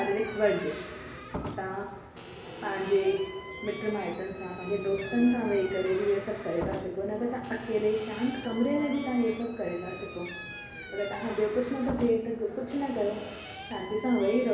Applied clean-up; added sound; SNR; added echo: none; Squeak / Slam; 12 dB; reverberation time 0.8 s.